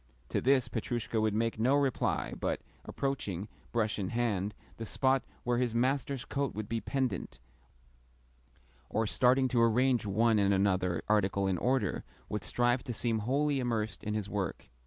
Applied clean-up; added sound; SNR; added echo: none; none; none; none.